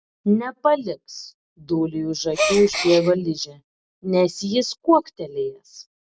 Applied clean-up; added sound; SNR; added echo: none; Gasp; 3 dB; none.